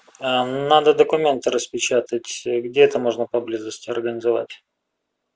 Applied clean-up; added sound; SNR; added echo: none; none; none; none.